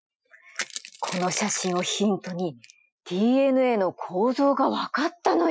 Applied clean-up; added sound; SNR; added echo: classical method Wiener filter.